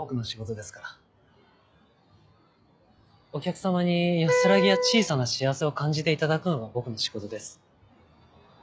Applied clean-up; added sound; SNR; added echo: classical method log-MMSE.